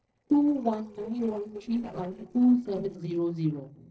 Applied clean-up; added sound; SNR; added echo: neural separator model SepFormer DNS4.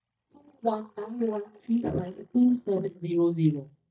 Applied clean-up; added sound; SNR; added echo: neural mask model DeepFilterNet 3.